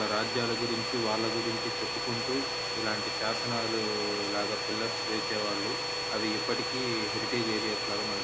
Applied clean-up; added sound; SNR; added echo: none; Domestic sounds, home sounds; -2 dB; none.